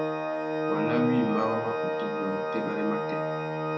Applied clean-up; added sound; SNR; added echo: none; Organ; -3 dB; reverberation time 0.3 s.